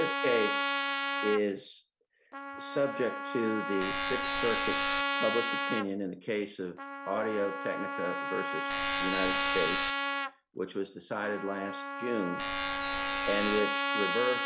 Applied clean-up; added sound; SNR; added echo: none; Trumpet + Alarm; -1 dB; none.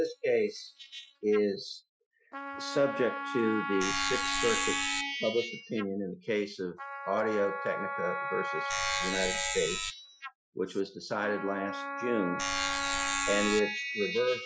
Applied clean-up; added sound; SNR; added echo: classical method Wiener filter.